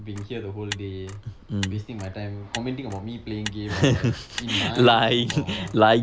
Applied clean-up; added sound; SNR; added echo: none; Motor vehicle (road); 17 dB; none.